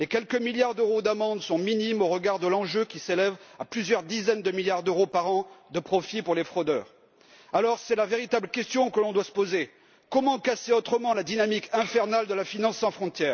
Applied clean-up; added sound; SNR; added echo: none; none; none; none.